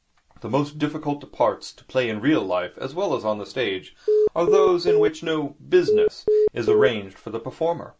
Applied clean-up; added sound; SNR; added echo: none; Telephone; -4 dB; none.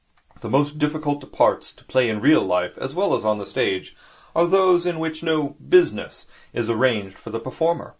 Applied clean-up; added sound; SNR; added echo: none; none; none; none.